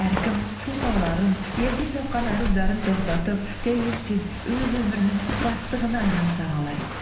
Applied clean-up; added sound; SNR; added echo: none; Walk, footsteps; 4 dB; reverberation time 0.9 s.